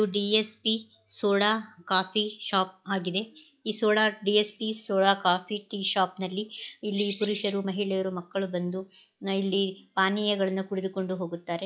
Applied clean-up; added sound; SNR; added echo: classical method log-MMSE.